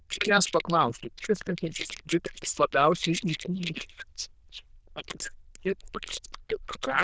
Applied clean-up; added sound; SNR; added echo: neural diffusion model UNIVERSE++.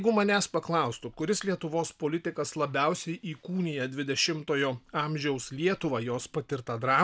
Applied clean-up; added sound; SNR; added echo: none; none; none; none.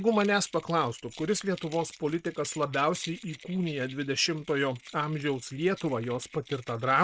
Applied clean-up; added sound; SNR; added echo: neural mask model RNNoise.